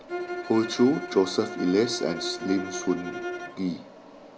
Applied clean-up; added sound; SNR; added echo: none; Bowed string instrument; 9 dB; none.